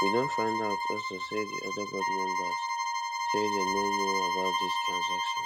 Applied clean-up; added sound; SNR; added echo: none; Wind instrument, woodwind instrument + Bowed string instrument; -5 dB; none.